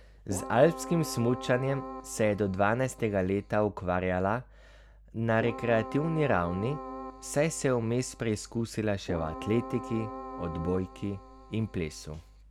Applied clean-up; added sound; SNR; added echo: none; Keyboard (musical); 12 dB; none.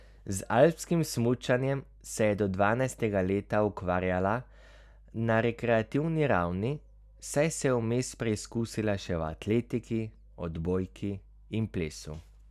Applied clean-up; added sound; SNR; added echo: none; none; none; none.